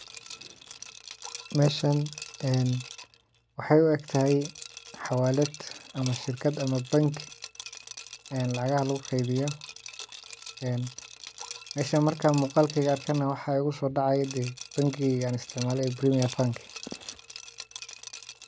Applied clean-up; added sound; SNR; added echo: none; Liquid; 15 dB; none.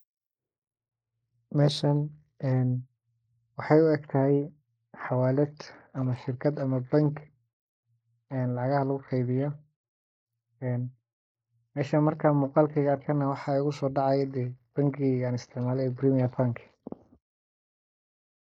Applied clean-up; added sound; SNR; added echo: neural mask model Resemble Enhance denoiser.